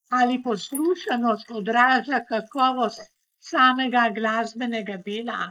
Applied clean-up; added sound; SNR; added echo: neural mask model Resemble Enhance denoiser.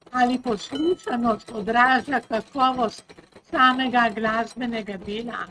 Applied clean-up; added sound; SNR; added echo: neural mask model RNNoise.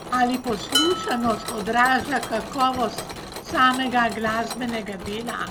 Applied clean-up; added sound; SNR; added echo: none; Mechanisms + Dishes, pots, and pans; 8 dB; none.